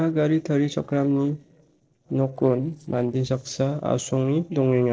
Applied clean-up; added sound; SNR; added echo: neural separator model SepFormer DNS4.